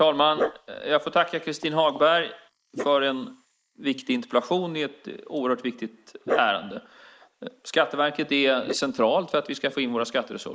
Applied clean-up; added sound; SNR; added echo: neural mask model Resemble Enhance denoiser.